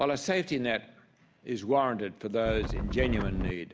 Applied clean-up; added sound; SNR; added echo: none; Wind; 1 dB; none.